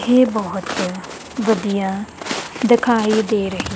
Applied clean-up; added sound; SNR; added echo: none; Walk, footsteps; 11 dB; none.